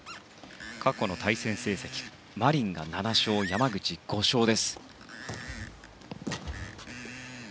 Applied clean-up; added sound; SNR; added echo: none; Screech; 14 dB; none.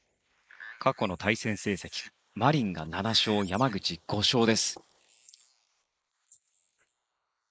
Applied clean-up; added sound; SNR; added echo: neural mask model Resemble Enhance denoiser.